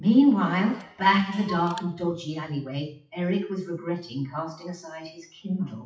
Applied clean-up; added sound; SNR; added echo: classical method WPE with log-MMSE.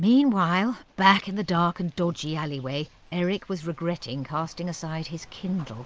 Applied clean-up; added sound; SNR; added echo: none; none; none; none.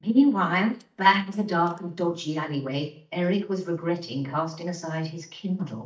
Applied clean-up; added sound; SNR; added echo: neural mask model DeepFilterNet 3.